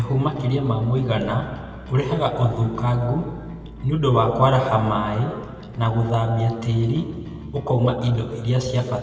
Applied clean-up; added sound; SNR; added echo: none; Bass guitar; 16 dB; reverberation time 2.1 s.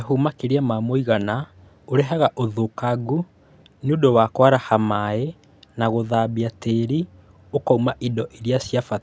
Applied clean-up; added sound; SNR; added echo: none; none; none; none.